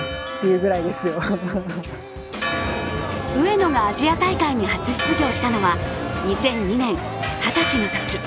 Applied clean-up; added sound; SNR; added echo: none; Church bell; 9 dB; none.